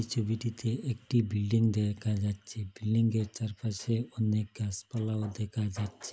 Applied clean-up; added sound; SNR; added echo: none; none; none; none.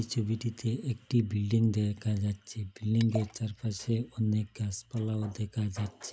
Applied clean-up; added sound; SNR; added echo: none; Liquid; 18 dB; none.